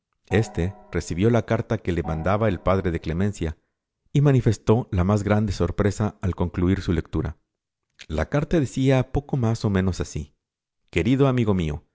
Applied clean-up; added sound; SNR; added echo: none; Gong; 19 dB; none.